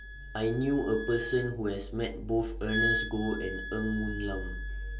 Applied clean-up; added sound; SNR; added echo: none; Wind instrument, woodwind instrument; 7 dB; reverberation time 0.1 s.